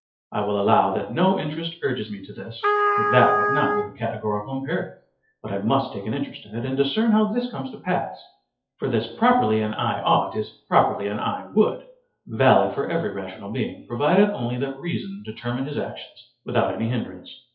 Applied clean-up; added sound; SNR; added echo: classical method WPE with log-MMSE.